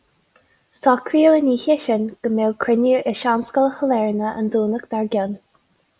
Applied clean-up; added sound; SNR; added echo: none; none; none; none.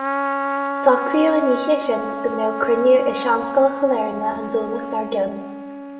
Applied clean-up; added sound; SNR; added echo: none; Trumpet; 6 dB; reverberation time 0.8 s.